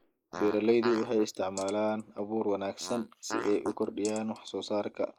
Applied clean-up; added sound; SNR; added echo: neural mask model Resemble Enhance denoiser.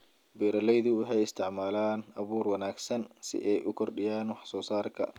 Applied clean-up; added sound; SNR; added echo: none; none; none; none.